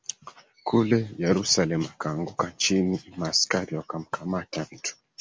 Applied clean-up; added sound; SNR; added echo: none; none; none; none.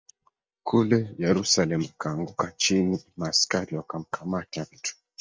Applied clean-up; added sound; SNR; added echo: neural mask model DeepFilterNet 3.